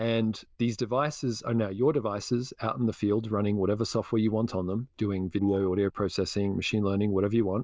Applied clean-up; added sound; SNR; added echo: neural diffusion model UNIVERSE++.